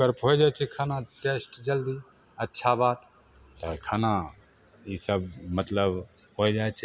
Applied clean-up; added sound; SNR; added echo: none; none; none; none.